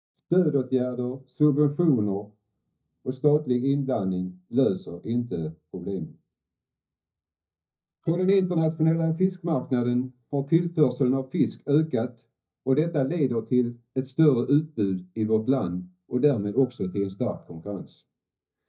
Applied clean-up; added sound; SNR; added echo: neural mask model DeepFilterNet 3.